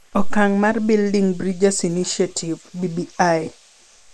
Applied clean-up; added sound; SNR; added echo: neural mask model Resemble Enhance denoiser.